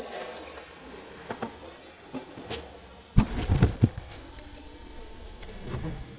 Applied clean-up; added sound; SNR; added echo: neural mask model DeepFilterNet 3.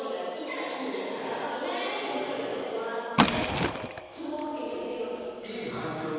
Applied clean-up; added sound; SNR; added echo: none; Liquid; -1 dB; reverberation time 2.1 s.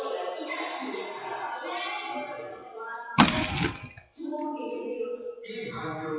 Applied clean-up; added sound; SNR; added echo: classical method WPE with log-MMSE.